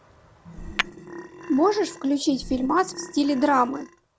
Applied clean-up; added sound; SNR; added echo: none; Burping, eructation + Tap / Hammer; 12 dB; none.